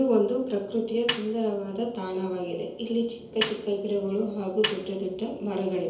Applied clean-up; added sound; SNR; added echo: none; Snare drum; 8 dB; reverberation time 2.2 s.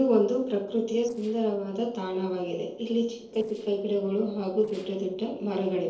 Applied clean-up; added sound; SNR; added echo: neural separator model SepFormer DNS4.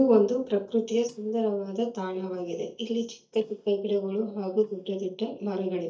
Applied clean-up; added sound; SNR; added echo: neural mask model DeepFilterNet 3.